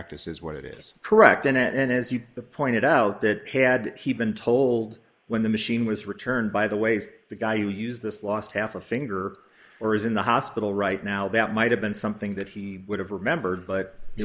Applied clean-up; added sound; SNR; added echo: neural mask model Resemble Enhance denoiser.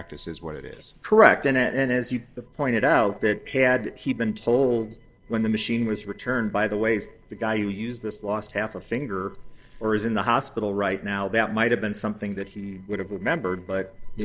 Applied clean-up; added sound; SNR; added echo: neural separator model SepFormer DNS4.